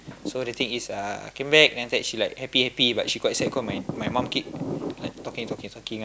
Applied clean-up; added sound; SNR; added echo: none; none; none; none.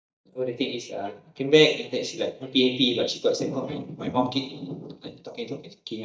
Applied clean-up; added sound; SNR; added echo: neural mask model DeepFilterNet 3.